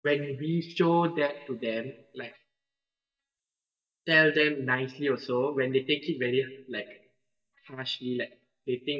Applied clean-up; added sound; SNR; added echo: neural mask model DeepFilterNet 3.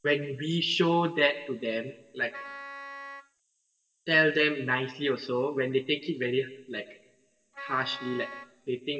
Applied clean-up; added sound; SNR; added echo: none; Wind instrument, woodwind instrument; 13 dB; reverberation time 1.0 s.